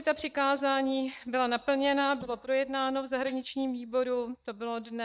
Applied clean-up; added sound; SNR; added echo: neural mask model DeepFilterNet 3.